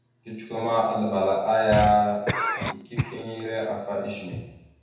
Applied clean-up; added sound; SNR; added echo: none; Cough; 6 dB; reverberation time 0.8 s.